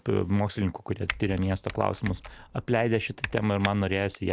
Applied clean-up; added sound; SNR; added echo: none; Typing; 12 dB; none.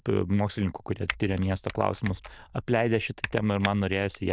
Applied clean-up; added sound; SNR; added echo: neural diffusion model UNIVERSE++.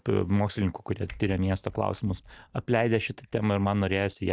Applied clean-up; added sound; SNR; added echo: neural mask model DeepFilterNet 3.